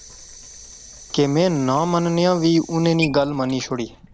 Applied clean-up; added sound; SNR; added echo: none; Sink (filling or washing) / Water tap, faucet; 18 dB; none.